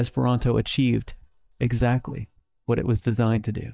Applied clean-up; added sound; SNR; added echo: neural mask model DeepFilterNet 3.